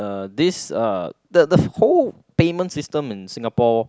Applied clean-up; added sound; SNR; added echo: none; none; none; none.